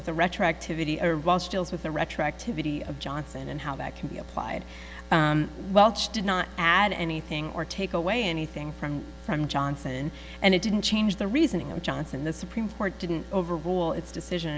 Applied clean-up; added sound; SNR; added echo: none; none; none; none.